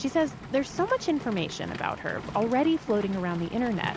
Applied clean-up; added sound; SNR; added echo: none; Rain; 12 dB; none.